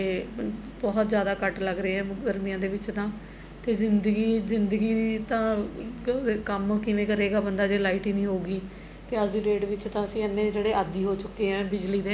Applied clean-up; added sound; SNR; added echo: none; none; none; none.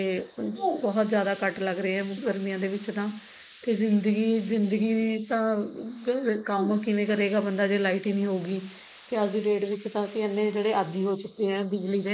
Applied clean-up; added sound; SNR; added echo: neural mask model Resemble Enhance denoiser.